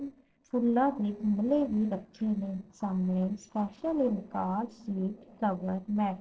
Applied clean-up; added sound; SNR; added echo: neural separator model SepFormer DNS4.